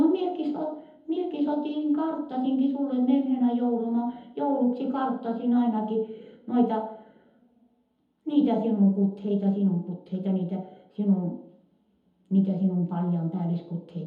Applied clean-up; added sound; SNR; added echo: none; none; none; reverberation time 0.7 s.